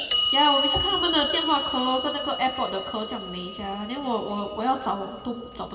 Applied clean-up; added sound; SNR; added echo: none; Clock; 3 dB; reverberation time 2.5 s.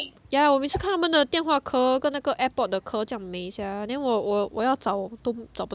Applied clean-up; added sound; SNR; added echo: none; none; none; none.